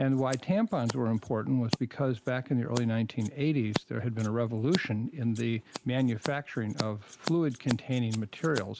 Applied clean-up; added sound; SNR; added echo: none; Scissors; 12 dB; none.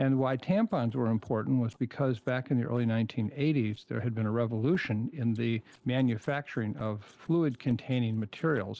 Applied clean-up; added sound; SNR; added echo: neural separator model SepFormer DNS4.